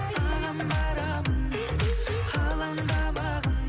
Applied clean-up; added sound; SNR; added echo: none; none; none; none.